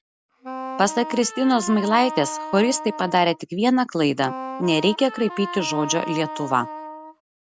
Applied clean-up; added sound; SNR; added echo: none; Wind instrument, woodwind instrument; 10 dB; none.